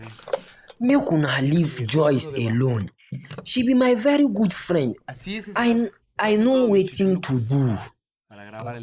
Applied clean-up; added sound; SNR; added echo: neural mask model Resemble Enhance denoiser.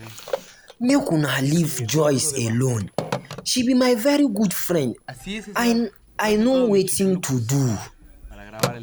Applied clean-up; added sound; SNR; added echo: none; Telephone; 13 dB; none.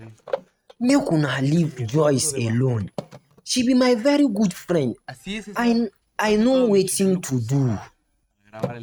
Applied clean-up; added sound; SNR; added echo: neural mask model RNNoise.